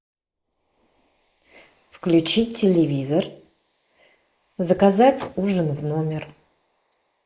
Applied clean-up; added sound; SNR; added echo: neural mask model Resemble Enhance denoiser.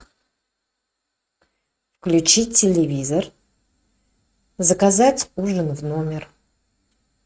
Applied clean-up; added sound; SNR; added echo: neural mask model RNNoise.